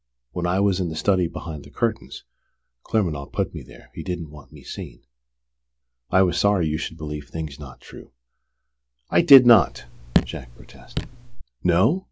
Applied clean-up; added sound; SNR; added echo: none; Raindrop / Drip; 4 dB; none.